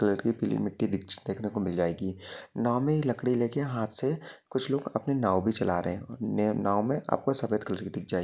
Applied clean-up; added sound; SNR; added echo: none; none; none; none.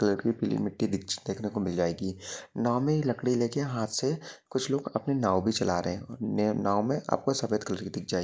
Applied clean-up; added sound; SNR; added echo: neural mask model Resemble Enhance denoiser.